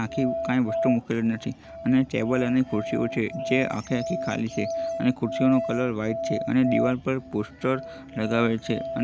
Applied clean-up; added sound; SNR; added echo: none; Musical instrument; 7 dB; none.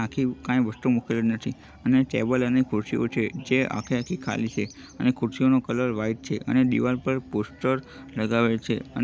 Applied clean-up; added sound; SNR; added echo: none; none; none; none.